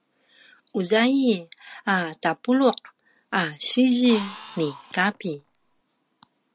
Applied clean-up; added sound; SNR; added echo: none; Drill; 16 dB; none.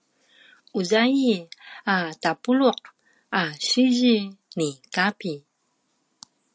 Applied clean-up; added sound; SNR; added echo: none; none; none; none.